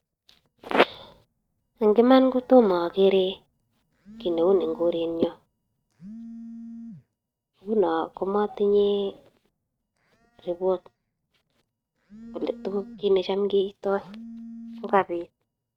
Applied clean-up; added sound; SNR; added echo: neural mask model RNNoise.